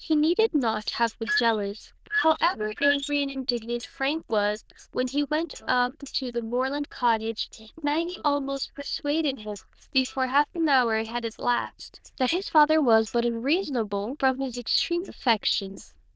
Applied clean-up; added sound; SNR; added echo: neural diffusion model UNIVERSE++.